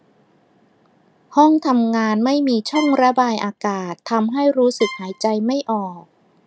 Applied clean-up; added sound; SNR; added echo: none; Trumpet; 15 dB; none.